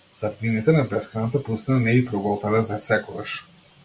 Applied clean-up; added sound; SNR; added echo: none; none; none; none.